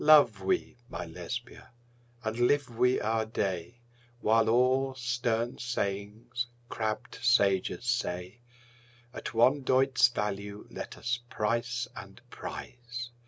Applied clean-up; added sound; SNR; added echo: none; none; none; none.